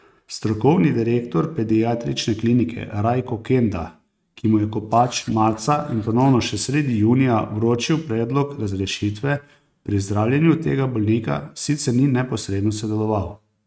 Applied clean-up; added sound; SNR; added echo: neural mask model RNNoise.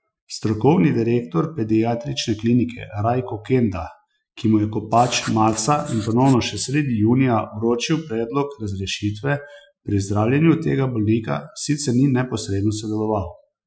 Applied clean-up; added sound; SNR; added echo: classical method Wiener filter.